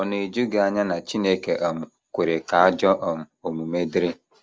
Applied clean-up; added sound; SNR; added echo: none; none; none; none.